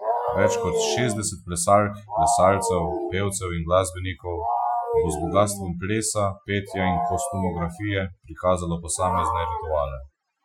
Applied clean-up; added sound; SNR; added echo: classical method Wiener filter.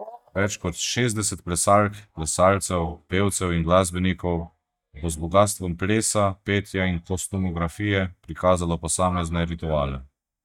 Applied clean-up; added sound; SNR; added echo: neural mask model DeepFilterNet 3.